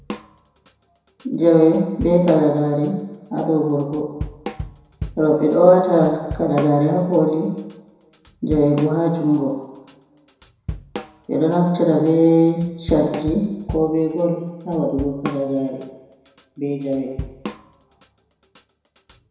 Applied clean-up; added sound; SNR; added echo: none; Drum / Drum kit; 16 dB; reverberation time 1.0 s.